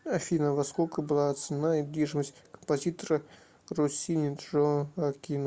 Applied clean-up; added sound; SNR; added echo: none; none; none; none.